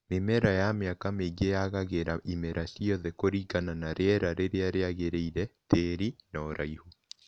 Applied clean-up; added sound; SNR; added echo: none; none; none; none.